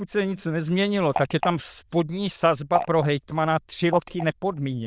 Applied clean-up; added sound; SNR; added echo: neural diffusion model UNIVERSE++.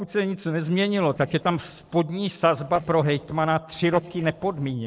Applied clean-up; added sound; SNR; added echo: neural separator model SepFormer DNS4.